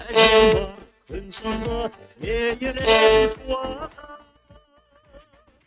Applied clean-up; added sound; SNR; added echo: neural mask model RNNoise.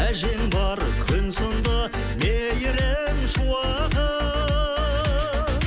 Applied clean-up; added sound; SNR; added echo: none; none; none; none.